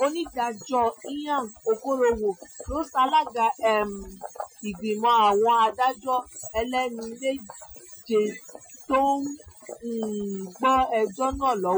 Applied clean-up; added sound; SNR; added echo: classical method Wiener filter.